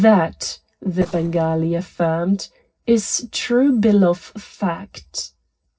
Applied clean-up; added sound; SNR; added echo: neural separator model SepFormer DNS4.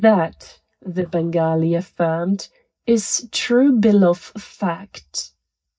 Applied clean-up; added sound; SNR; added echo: neural mask model DeepFilterNet 3.